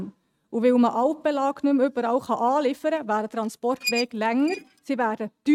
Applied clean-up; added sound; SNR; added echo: neural mask model RNNoise.